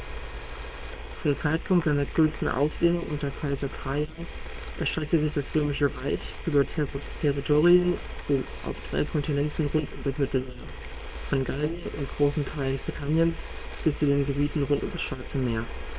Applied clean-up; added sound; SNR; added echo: neural separator model SepFormer WHAM!.